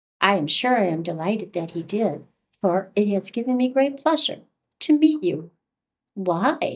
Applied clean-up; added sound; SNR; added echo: neural mask model DeepFilterNet 3.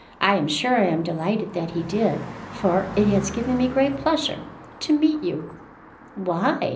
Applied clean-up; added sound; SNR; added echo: none; Car passing by; 14 dB; reverberation time 0.5 s.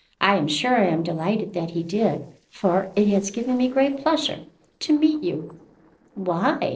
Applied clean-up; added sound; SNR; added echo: neural separator model SepFormer DNS4.